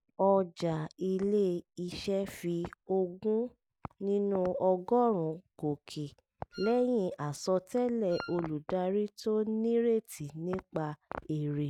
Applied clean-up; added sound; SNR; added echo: none; Wind instrument, woodwind instrument; 17 dB; none.